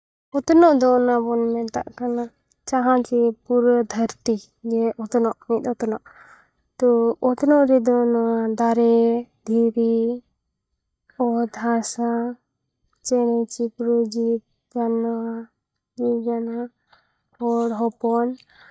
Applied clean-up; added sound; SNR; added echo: neural mask model DeepFilterNet 3.